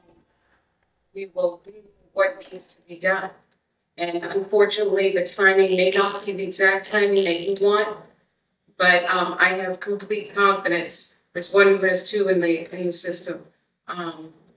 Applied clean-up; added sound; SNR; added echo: neural mask model DeepFilterNet 3.